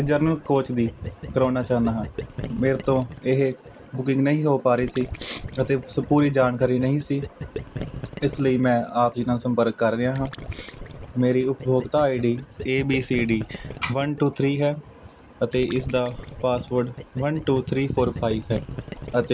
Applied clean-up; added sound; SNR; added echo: none; Gurgling; 14 dB; none.